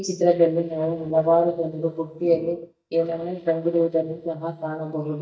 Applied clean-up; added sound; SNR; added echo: neural mask model DeepFilterNet 3.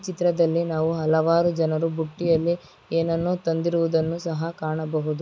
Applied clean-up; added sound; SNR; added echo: none; none; none; none.